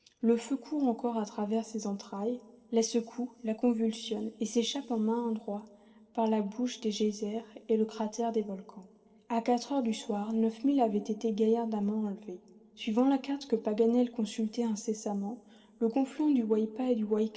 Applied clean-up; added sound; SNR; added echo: none; none; none; reverberation time 2.1 s.